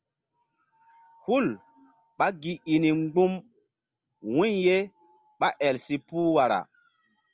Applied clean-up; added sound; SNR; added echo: none; none; none; none.